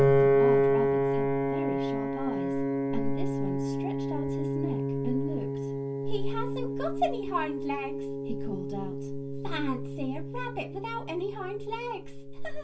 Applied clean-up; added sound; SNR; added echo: none; Piano; -4 dB; reverberation time 0.2 s.